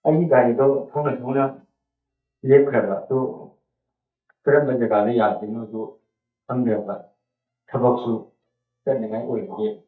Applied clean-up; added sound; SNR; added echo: neural mask model DeepFilterNet 3.